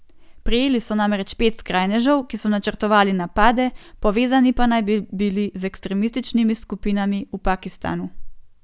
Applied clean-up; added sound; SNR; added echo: none; none; none; none.